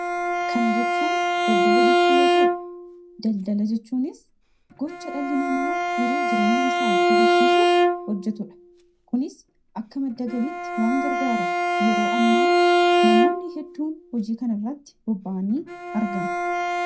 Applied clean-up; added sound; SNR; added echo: none; Bowed string instrument; -4 dB; reverberation time 0.2 s.